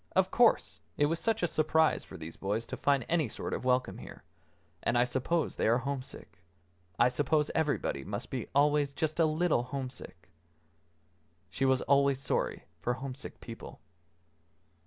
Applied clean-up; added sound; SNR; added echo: none; none; none; none.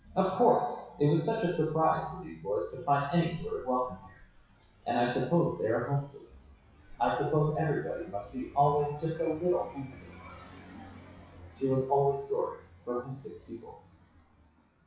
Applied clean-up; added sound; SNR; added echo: classical method WPE with log-MMSE.